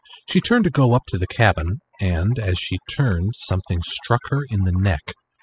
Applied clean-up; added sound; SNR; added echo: classical method spectral subtraction.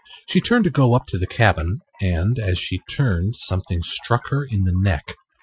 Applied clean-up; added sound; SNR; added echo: classical method Wiener filter.